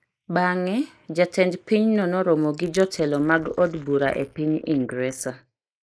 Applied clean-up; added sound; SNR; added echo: neural mask model Resemble Enhance denoiser.